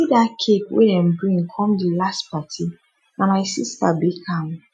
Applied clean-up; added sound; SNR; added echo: classical method Wiener filter.